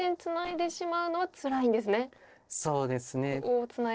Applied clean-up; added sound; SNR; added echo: neural separator model SepFormer DNS4.